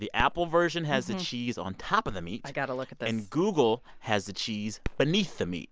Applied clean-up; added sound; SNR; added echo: none; Fireworks; 15 dB; none.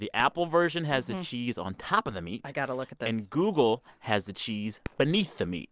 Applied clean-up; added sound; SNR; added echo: neural separator model SepFormer DNS4.